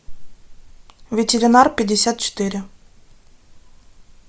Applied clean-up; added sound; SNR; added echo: none; none; none; none.